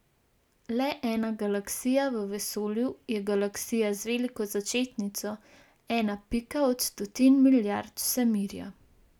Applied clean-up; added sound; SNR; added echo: none; none; none; none.